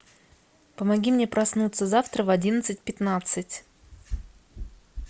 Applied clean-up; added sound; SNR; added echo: none; none; none; none.